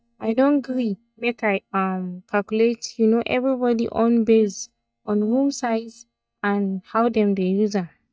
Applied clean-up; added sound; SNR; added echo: neural mask model DeepFilterNet 3.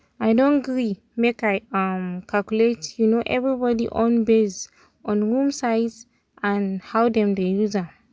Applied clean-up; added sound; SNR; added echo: none; none; none; none.